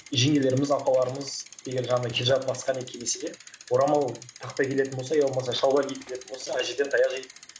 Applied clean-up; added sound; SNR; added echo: none; Bicycle; 20 dB; none.